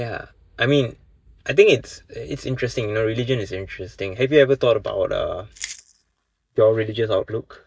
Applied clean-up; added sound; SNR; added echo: neural mask model DeepFilterNet 3.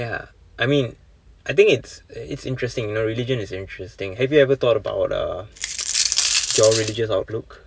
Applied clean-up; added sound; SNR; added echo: none; Coin (dropping); 0 dB; none.